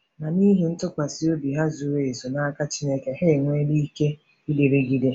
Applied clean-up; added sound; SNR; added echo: none; none; none; none.